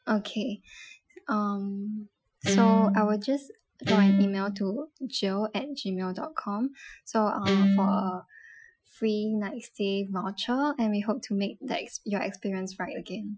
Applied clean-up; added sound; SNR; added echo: classical method Wiener filter.